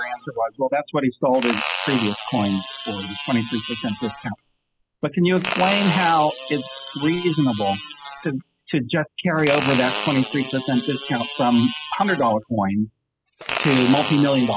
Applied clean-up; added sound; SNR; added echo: classical method spectral subtraction.